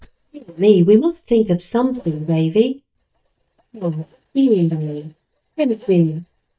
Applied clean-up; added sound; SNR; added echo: neural mask model DeepFilterNet 3.